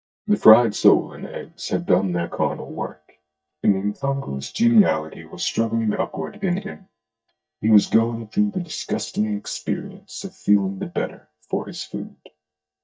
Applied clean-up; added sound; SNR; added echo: neural mask model DeepFilterNet 3.